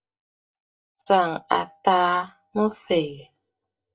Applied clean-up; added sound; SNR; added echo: neural mask model DeepFilterNet 3.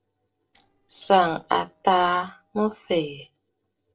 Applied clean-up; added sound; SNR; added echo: neural separator model SepFormer DNS4.